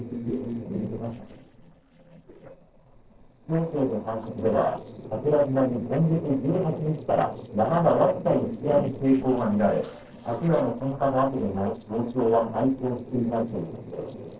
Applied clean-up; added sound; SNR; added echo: neural separator model SepFormer DNS4.